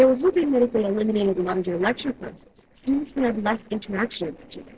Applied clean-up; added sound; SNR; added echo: neural separator model SepFormer DNS4.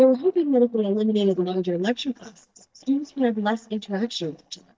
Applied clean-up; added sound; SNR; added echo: neural mask model DeepFilterNet 3.